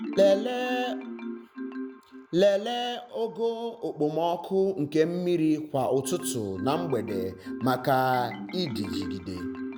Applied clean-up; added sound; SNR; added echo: none; Marimba, xylophone; 10 dB; none.